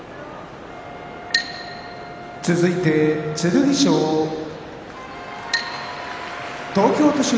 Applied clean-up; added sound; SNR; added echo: none; Wind instrument, woodwind instrument; 19 dB; none.